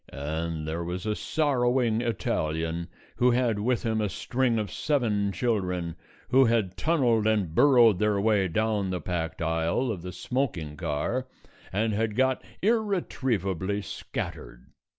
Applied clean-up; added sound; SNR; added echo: none; none; none; none.